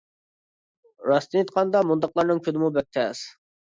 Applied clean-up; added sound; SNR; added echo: none; none; none; none.